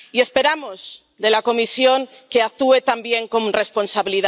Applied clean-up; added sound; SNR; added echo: none; none; none; none.